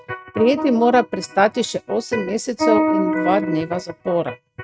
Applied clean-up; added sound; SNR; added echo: neural mask model RNNoise.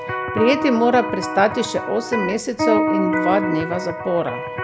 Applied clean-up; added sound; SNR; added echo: none; Electric guitar; 3 dB; none.